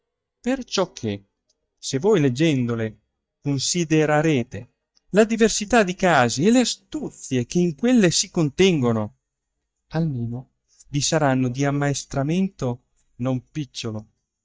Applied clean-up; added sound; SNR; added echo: neural mask model DeepFilterNet 3.